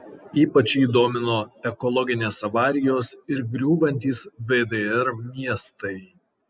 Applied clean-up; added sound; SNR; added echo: none; none; none; none.